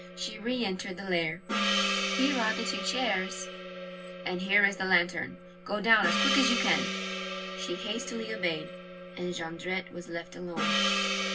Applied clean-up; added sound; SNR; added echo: none; Gong; 2 dB; reverberation time 0.4 s.